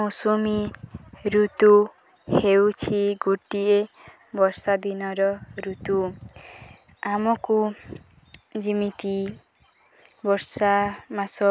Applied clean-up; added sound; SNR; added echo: none; none; none; none.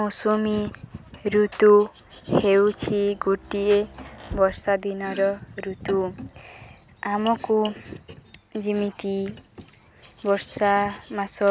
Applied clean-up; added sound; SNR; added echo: none; Rain + Domestic sounds, home sounds; 20 dB; none.